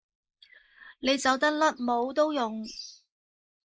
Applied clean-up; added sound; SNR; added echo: neural mask model Resemble Enhance denoiser.